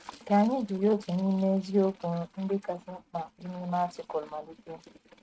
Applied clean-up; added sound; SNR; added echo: neural mask model RNNoise.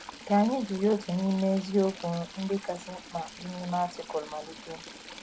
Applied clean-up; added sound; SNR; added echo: none; Stream / Trickle, dribble; 16 dB; none.